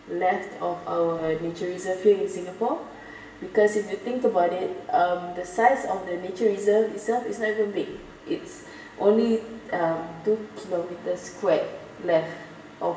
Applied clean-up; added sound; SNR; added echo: none; none; none; reverberation time 1.1 s.